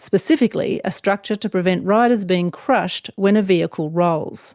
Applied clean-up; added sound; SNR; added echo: none; none; none; none.